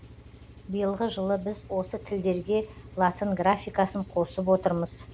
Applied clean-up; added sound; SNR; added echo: none; Engine; 18 dB; none.